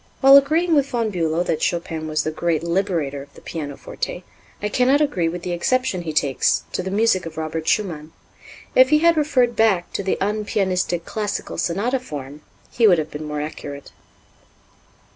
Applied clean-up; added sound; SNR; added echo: none; none; none; none.